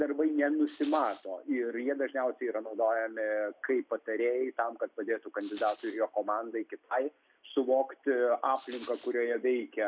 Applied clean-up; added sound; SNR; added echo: none; Rattle; 11 dB; none.